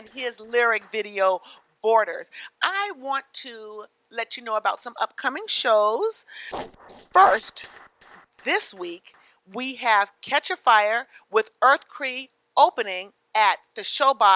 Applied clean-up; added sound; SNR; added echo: neural separator model SepFormer DNS4.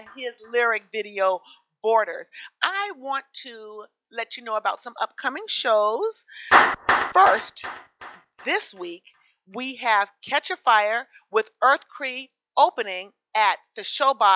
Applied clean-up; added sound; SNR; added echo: classical method log-MMSE.